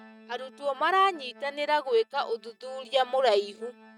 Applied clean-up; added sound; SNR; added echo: neural mask model RNNoise.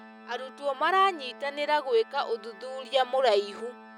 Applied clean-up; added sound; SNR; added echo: none; Organ; 20 dB; none.